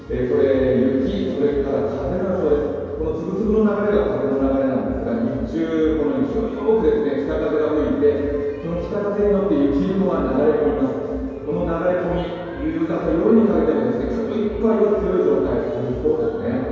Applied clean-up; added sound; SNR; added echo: none; none; none; reverberation time 2.2 s.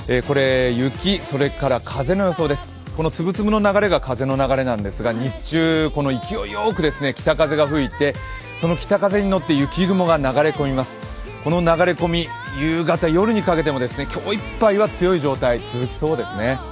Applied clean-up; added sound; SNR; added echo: none; none; none; none.